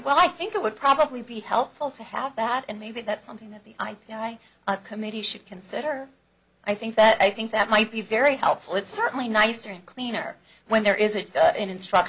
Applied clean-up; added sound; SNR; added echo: none; none; none; none.